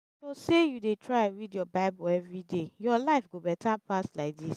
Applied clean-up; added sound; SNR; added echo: none; none; none; none.